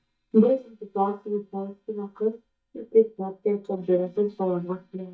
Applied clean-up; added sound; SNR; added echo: neural mask model DeepFilterNet 3.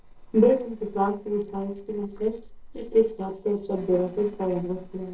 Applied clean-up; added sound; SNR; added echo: neural separator model SepFormer DNS4.